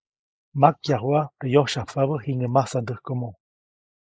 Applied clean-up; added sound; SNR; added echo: neural mask model Resemble Enhance denoiser.